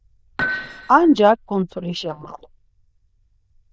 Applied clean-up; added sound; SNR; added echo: neural diffusion model UNIVERSE++.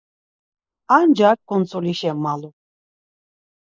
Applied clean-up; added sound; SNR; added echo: neural mask model Resemble Enhance denoiser.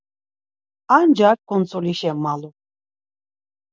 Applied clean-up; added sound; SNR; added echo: none; none; none; none.